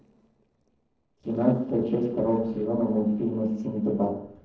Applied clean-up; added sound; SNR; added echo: neural separator model SepFormer DNS4.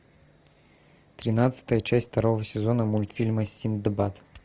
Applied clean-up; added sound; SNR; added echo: none; none; none; none.